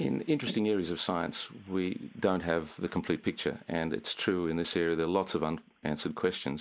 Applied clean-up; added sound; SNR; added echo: none; none; none; none.